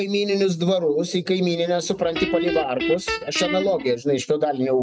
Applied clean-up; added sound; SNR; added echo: neural mask model RNNoise.